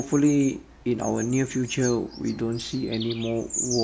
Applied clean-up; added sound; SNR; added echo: none; Bird vocalization, bird call, bird song; 11 dB; none.